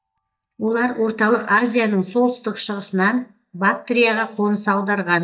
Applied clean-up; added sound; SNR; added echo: neural mask model DeepFilterNet 3.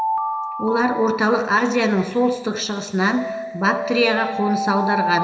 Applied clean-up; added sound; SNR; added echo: none; Alarm; 6 dB; reverberation time 3.0 s.